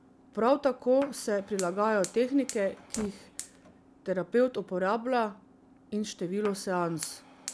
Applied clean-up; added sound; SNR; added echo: none; Fire; 16 dB; none.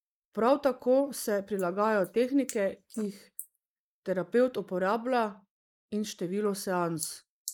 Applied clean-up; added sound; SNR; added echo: neural mask model Resemble Enhance denoiser.